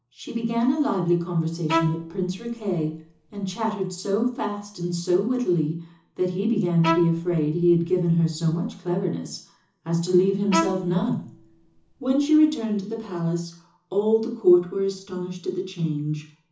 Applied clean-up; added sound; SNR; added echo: none; Bowed string instrument; 8 dB; reverberation time 0.6 s.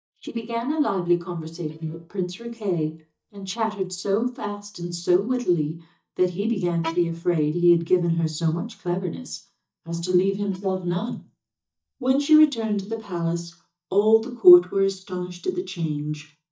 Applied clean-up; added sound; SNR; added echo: neural mask model DeepFilterNet 3.